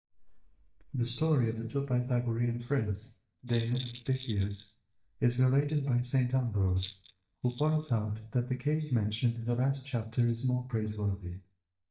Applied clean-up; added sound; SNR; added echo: neural mask model DeepFilterNet 3.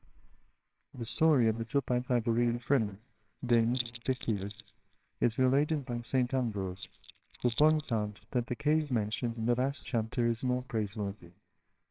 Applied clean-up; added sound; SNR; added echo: neural separator model SepFormer WHAMR!.